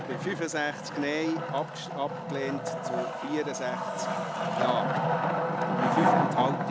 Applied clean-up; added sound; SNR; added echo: none; Wood; -4 dB; none.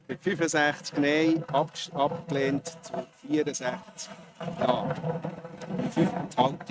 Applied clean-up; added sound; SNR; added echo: neural mask model RNNoise.